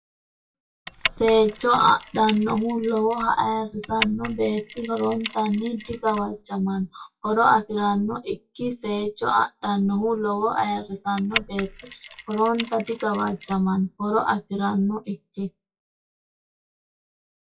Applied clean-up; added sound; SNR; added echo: classical method WPE with log-MMSE.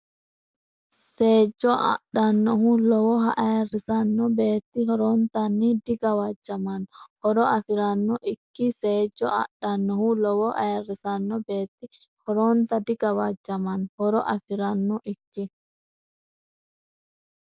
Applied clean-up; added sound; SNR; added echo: none; none; none; none.